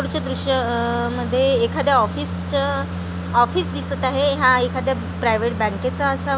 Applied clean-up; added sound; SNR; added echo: none; none; none; none.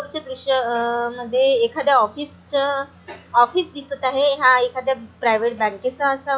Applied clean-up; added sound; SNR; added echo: classical method log-MMSE.